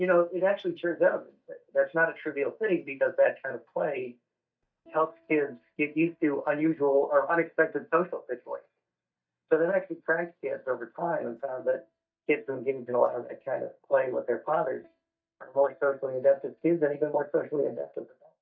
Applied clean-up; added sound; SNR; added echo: neural mask model DeepFilterNet 3.